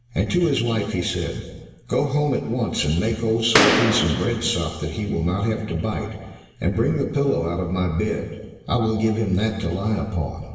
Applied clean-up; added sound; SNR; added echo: none; Boom; -2 dB; reverberation time 1.3 s.